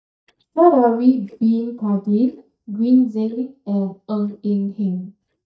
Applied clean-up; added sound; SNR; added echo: neural mask model DeepFilterNet 3.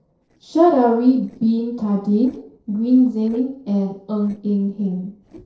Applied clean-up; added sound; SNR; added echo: neural separator model SepFormer DNS4.